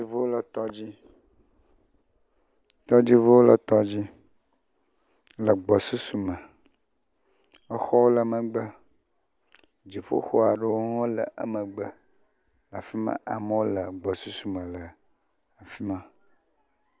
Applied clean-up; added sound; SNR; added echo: none; none; none; none.